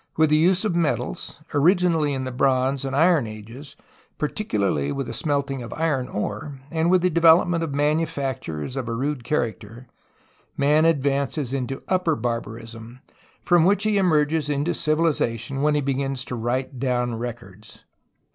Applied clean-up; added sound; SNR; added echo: none; none; none; none.